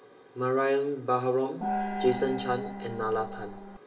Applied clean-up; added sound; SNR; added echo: none; Gong; 5 dB; reverberation time 0.8 s.